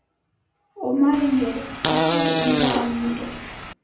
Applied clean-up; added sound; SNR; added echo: none; Fart; 0 dB; reverberation time 0.6 s.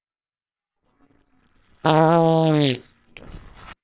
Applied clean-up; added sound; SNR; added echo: neural separator model SepFormer WHAMR!.